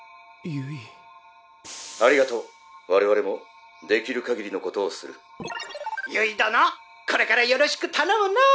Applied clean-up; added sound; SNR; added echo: none; none; none; none.